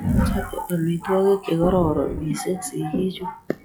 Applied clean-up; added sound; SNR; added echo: classical method log-MMSE.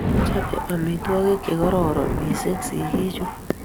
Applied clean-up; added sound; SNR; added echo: none; Thunder; 1 dB; none.